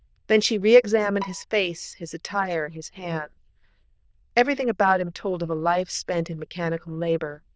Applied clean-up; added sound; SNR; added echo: neural diffusion model UNIVERSE++.